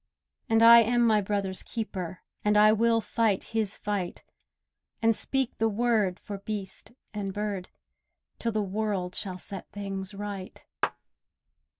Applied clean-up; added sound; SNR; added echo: none; Clapping; 5 dB; none.